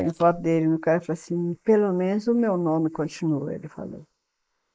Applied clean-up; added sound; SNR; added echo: neural mask model Resemble Enhance denoiser.